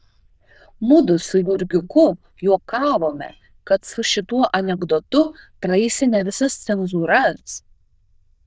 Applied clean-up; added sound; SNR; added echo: neural diffusion model UNIVERSE++.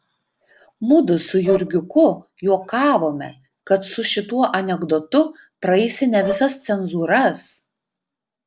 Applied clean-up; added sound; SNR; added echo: neural separator model SepFormer DNS4.